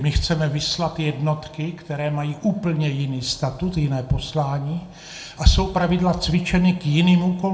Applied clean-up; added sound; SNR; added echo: none; none; none; reverberation time 0.4 s.